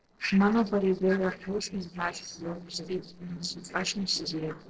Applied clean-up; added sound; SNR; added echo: neural separator model SepFormer DNS4.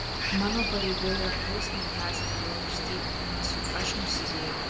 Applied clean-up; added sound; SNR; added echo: none; Cricket; -4 dB; reverberation time 1.8 s.